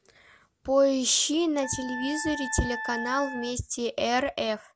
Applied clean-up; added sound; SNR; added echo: none; Wind instrument, woodwind instrument; 9 dB; none.